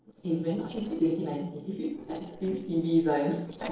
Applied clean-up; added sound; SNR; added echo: neural separator model SepFormer DNS4.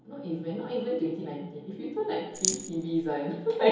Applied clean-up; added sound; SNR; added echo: none; Rattle; 2 dB; reverberation time 2.2 s.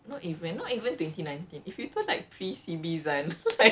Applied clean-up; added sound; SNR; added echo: none; none; none; none.